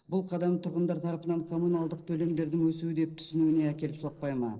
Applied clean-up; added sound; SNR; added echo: neural separator model SepFormer DNS4.